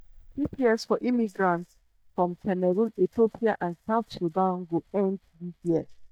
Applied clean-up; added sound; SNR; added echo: neural mask model DeepFilterNet 3.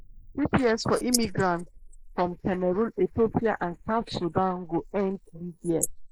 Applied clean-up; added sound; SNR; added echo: neural mask model Resemble Enhance denoiser.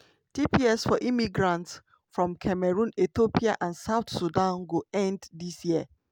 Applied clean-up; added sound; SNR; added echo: none; none; none; none.